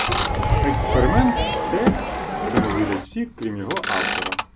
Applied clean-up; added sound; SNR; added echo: none; Crowd + Motor vehicle (road); -4 dB; none.